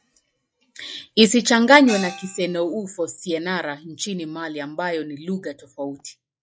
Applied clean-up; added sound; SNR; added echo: classical method log-MMSE.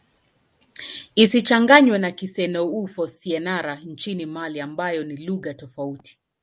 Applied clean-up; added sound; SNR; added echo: none; none; none; none.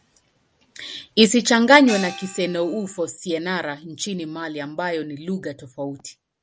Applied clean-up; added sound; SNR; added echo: none; Gong; 13 dB; none.